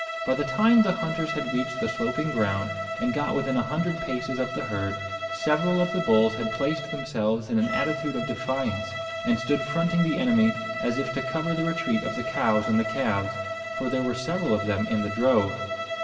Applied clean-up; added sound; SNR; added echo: none; Bowed string instrument; 6 dB; reverberation time 1.7 s.